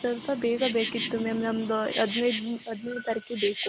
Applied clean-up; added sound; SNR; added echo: none; Insect; 9 dB; none.